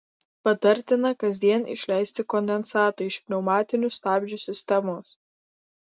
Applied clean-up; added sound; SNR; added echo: none; none; none; none.